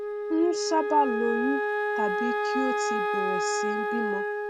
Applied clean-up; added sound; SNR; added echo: none; Wind instrument, woodwind instrument; -2 dB; none.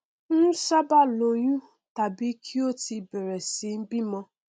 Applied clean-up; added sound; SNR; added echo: none; none; none; none.